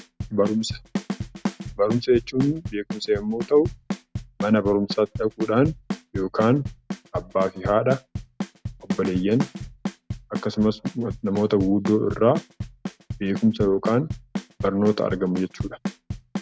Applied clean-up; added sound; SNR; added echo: none; Bass drum / Snare drum / Drum kit; 8 dB; none.